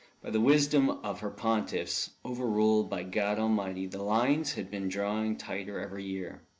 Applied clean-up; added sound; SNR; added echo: none; none; none; none.